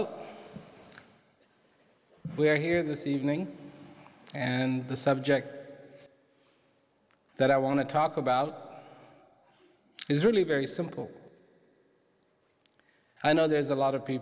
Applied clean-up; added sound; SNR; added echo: none; none; none; none.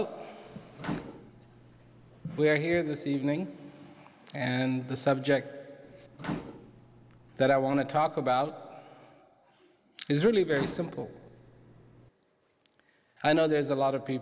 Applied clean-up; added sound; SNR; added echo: none; Microwave oven; 15 dB; none.